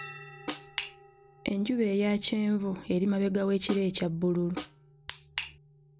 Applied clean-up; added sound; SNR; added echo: none; Snare drum + Bell; 16 dB; none.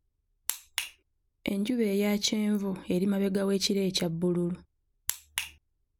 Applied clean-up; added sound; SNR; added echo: none; none; none; none.